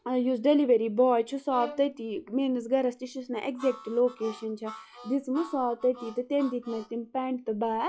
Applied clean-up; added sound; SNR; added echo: classical method log-MMSE.